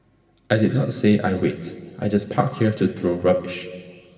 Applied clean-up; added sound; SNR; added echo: none; none; none; reverberation time 2.0 s.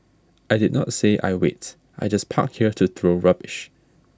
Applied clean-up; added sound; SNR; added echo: none; none; none; none.